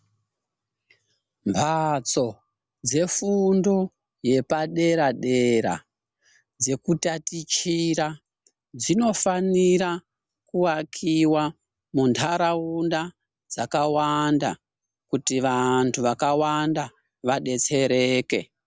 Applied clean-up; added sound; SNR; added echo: none; none; none; none.